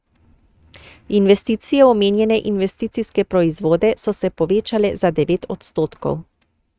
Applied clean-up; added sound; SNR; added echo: neural mask model RNNoise.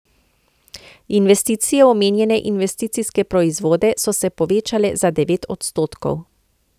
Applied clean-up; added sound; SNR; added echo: none; none; none; none.